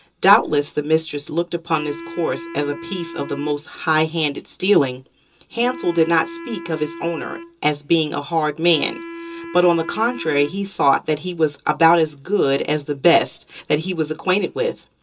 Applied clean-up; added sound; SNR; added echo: none; Wind instrument, woodwind instrument; 14 dB; reverberation time 0.2 s.